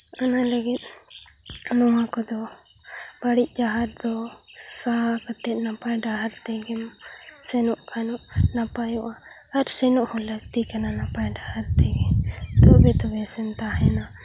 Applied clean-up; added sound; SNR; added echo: none; none; none; none.